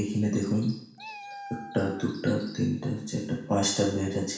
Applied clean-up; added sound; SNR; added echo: none; Meow; 18 dB; reverberation time 0.7 s.